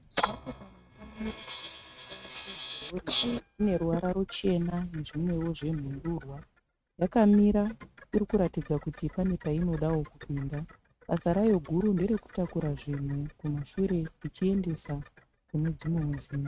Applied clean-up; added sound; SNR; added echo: neural mask model RNNoise.